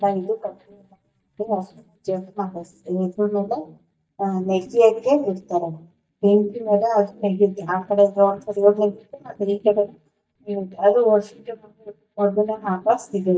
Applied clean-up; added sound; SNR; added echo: neural mask model DeepFilterNet 3.